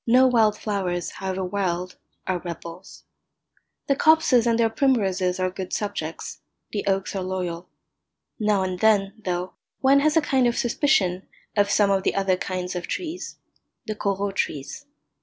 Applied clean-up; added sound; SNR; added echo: none; none; none; none.